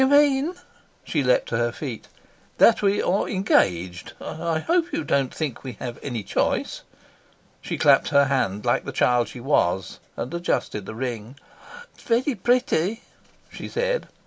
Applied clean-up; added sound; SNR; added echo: none; none; none; none.